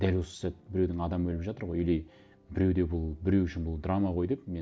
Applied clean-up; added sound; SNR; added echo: none; none; none; none.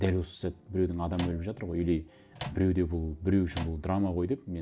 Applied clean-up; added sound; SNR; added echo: none; Microwave oven; 13 dB; none.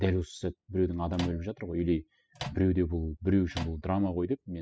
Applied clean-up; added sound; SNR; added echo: classical method spectral subtraction.